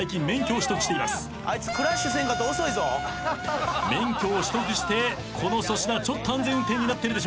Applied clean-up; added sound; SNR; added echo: none; Wind instrument, woodwind instrument; 7 dB; none.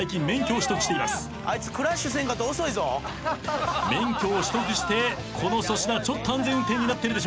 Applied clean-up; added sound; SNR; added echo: none; none; none; none.